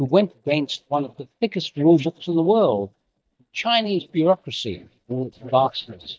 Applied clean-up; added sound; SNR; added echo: neural mask model DeepFilterNet 3.